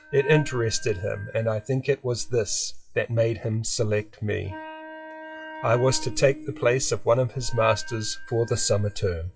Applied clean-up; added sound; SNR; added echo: classical method WPE with log-MMSE.